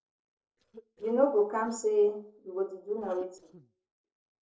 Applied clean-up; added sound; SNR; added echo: neural separator model SepFormer DNS4.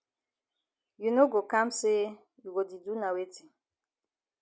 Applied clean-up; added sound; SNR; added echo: none; none; none; none.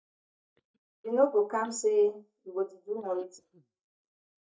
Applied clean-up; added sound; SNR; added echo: neural mask model DeepFilterNet 3.